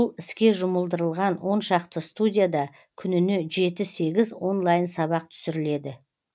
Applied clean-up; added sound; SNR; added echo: none; none; none; none.